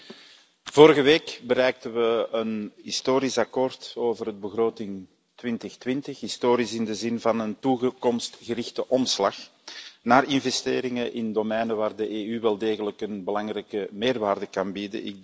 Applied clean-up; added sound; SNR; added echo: none; none; none; none.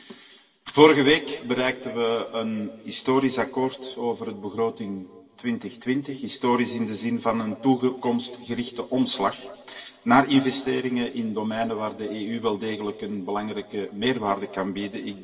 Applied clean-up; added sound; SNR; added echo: none; none; none; reverberation time 2.0 s.